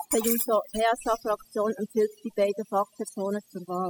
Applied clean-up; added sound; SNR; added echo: classical method spectral subtraction.